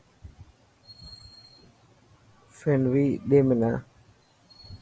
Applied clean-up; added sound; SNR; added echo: none; none; none; none.